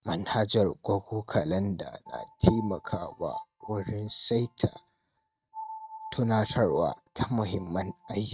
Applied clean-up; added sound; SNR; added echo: neural mask model RNNoise.